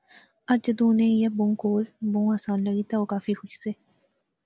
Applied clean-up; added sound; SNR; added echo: none; none; none; none.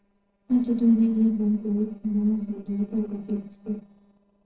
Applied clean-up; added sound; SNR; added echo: neural separator model SepFormer DNS4.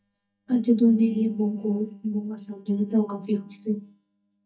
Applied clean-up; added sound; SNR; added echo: neural mask model DeepFilterNet 3.